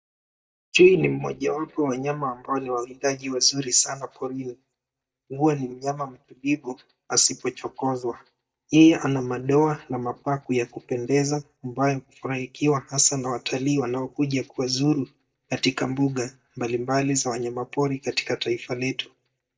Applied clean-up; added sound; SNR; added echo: neural mask model DeepFilterNet 3.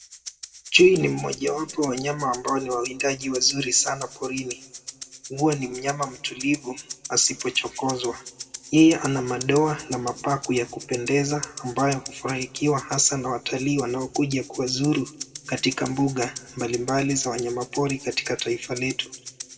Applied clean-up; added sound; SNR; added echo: none; Rattle (instrument); 15 dB; reverberation time 1.2 s.